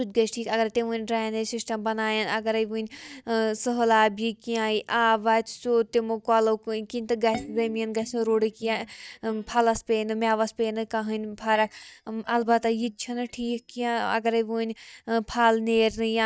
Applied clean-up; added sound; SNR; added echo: neural mask model DeepFilterNet 3.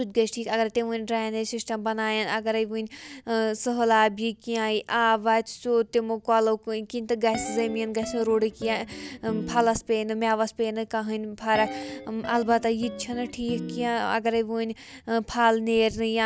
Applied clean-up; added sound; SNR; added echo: none; Guitar; 13 dB; none.